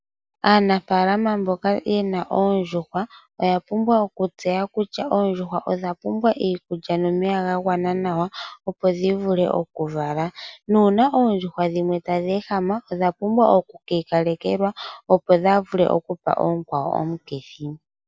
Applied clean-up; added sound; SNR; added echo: none; none; none; none.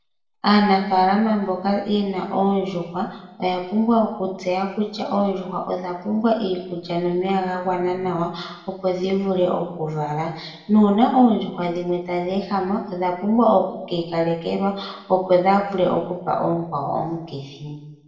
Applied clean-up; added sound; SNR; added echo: none; none; none; reverberation time 0.9 s.